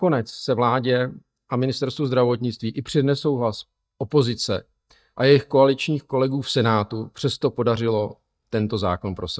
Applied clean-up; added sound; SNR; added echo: neural mask model DeepFilterNet 3.